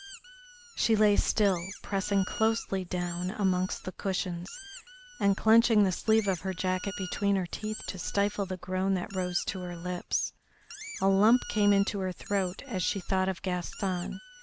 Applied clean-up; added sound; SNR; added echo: none; Squeak; 17 dB; none.